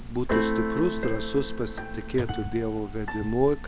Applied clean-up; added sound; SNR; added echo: none; Keyboard (musical); 1 dB; none.